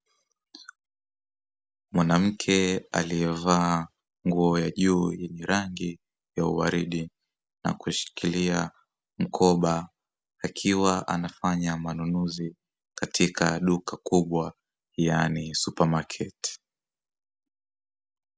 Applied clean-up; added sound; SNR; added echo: none; none; none; none.